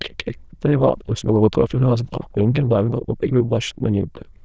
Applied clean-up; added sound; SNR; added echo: neural diffusion model UNIVERSE++.